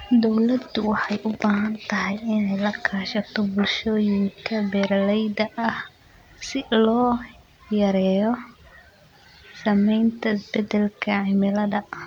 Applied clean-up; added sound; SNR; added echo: none; none; none; none.